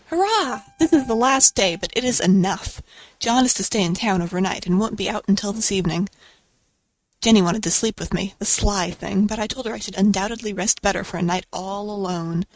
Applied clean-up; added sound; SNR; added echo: neural mask model RNNoise.